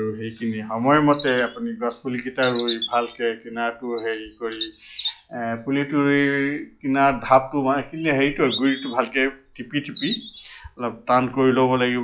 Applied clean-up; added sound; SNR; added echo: classical method log-MMSE.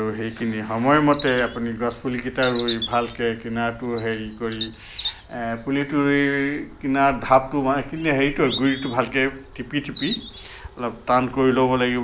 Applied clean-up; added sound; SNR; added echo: none; Bird vocalization, bird call, bird song; 14 dB; none.